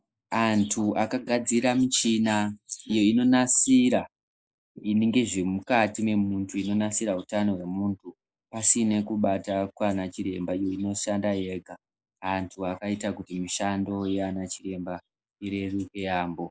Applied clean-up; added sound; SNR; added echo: neural mask model Resemble Enhance denoiser.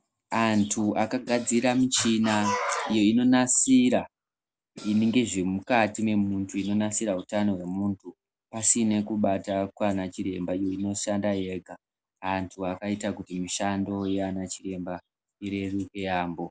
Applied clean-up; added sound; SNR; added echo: none; Cymbal; 19 dB; none.